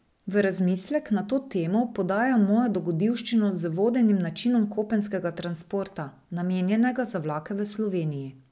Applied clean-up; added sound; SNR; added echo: none; none; none; none.